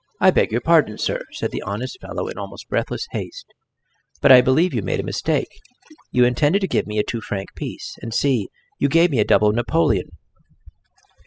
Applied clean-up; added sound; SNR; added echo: classical method spectral subtraction.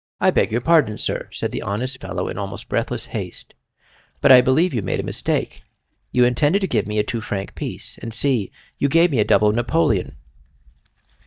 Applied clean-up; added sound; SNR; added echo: neural mask model DeepFilterNet 3.